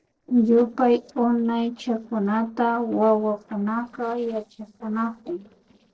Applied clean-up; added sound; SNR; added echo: neural separator model SepFormer DNS4.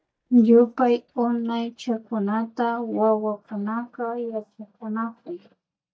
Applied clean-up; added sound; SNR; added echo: neural mask model DeepFilterNet 3.